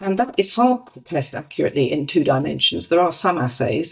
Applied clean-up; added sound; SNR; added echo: neural mask model DeepFilterNet 3.